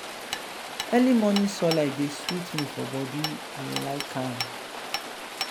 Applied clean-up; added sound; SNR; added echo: none; Hammer + Rain; 7 dB; none.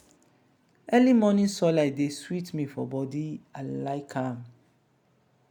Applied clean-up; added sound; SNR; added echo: none; none; none; none.